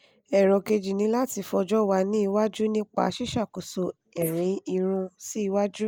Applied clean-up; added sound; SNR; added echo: neural mask model Resemble Enhance denoiser.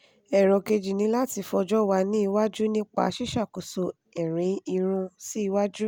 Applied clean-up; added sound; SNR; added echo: none; none; none; none.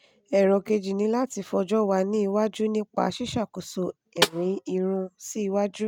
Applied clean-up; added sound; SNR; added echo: neural mask model RNNoise.